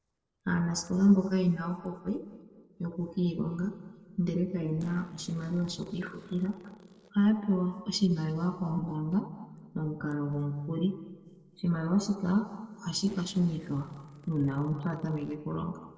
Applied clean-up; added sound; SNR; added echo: neural separator model SepFormer DNS4.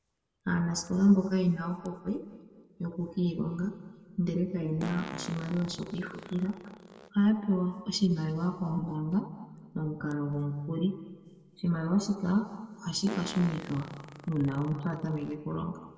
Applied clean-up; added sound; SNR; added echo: none; Fart; 18 dB; reverberation time 1.6 s.